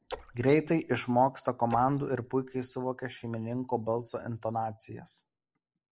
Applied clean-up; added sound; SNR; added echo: neural mask model Resemble Enhance denoiser.